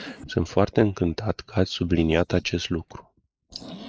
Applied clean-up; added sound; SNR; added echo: neural mask model Resemble Enhance denoiser.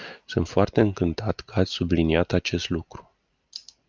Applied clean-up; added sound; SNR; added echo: none; none; none; none.